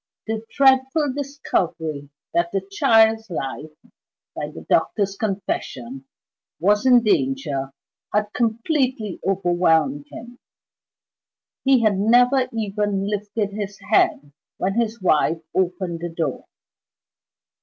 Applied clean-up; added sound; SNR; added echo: none; none; none; none.